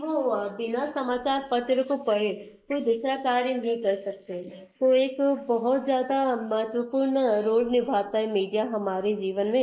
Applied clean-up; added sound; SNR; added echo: neural mask model Resemble Enhance denoiser.